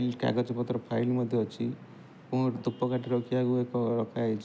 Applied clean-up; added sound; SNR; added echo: none; none; none; none.